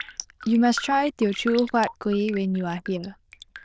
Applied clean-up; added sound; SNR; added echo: neural diffusion model UNIVERSE++.